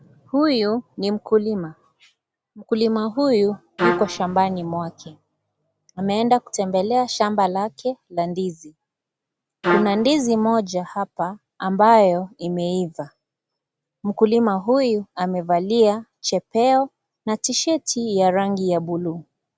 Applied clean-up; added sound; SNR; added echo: none; Trumpet; 3 dB; none.